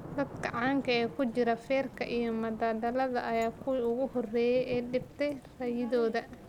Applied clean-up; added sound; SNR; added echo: none; Thunder / Rain; 16 dB; none.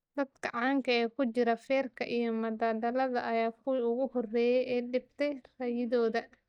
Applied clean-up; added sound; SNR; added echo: neural mask model DeepFilterNet 3.